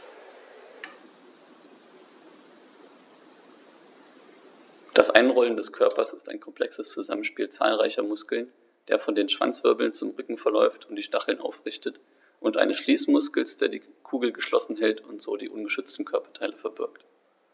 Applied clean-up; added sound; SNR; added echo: none; none; none; none.